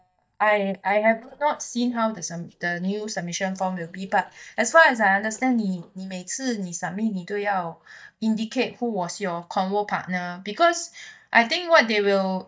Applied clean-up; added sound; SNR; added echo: neural mask model DeepFilterNet 3.